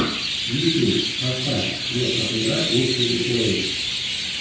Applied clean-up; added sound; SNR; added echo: none; Chirp, tweet; 1 dB; reverberation time 0.6 s.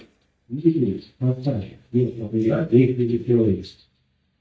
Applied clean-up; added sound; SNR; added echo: neural mask model DeepFilterNet 3.